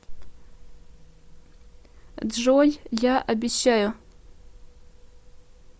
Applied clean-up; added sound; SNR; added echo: none; none; none; none.